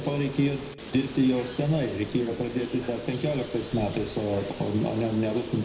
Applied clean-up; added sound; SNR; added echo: none; Bird; 12 dB; reverberation time 0.7 s.